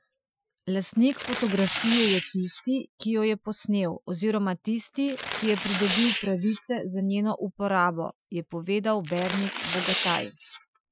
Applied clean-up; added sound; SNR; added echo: classical method Wiener filter.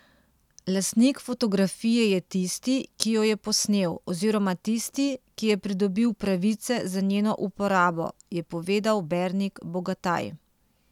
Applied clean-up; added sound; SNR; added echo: none; none; none; none.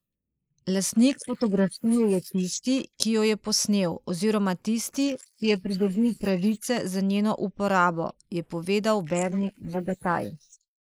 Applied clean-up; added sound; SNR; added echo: neural mask model Resemble Enhance denoiser.